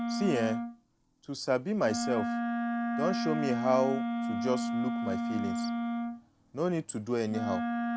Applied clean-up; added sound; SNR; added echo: none; Wind instrument, woodwind instrument; 0 dB; none.